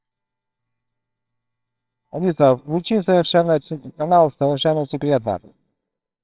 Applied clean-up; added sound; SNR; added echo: neural separator model SepFormer WHAMR!.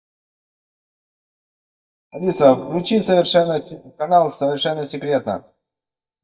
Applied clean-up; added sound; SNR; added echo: neural mask model DeepFilterNet 3.